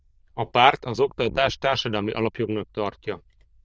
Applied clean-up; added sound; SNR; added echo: neural diffusion model UNIVERSE++.